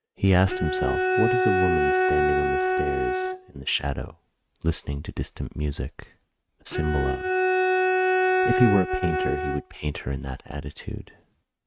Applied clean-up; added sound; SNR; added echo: neural mask model RNNoise.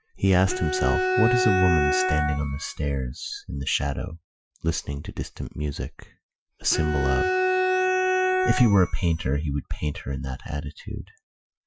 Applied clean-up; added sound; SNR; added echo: classical method Wiener filter.